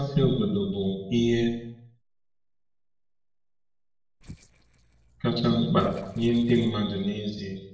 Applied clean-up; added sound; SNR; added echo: neural separator model SepFormer DNS4.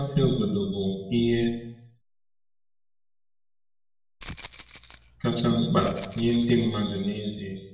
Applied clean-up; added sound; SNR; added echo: none; Rattle (instrument); 10 dB; reverberation time 0.7 s.